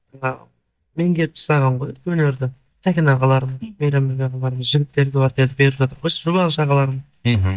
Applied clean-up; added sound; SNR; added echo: neural mask model DeepFilterNet 3.